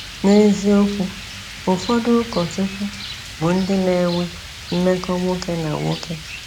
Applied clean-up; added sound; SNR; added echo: none; Rain; 13 dB; none.